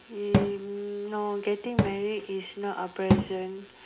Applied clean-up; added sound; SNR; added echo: none; Cupboard open or close / Drawer open or close; -1 dB; reverberation time 0.3 s.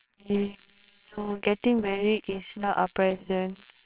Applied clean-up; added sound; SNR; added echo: neural separator model SepFormer WHAMR!.